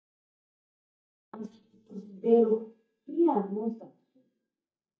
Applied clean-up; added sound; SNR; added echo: neural mask model DeepFilterNet 3.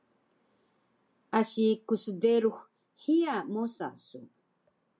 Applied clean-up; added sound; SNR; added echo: none; none; none; none.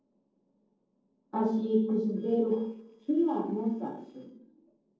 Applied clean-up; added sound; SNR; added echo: neural separator model SepFormer DNS4.